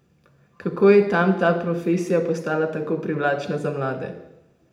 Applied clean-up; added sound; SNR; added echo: none; none; none; reverberation time 0.8 s.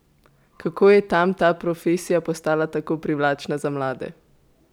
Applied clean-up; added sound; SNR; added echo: none; none; none; none.